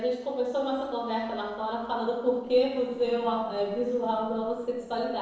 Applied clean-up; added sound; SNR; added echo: neural separator model SepFormer DNS4.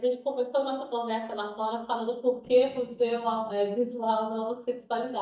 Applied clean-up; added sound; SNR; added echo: neural mask model DeepFilterNet 3.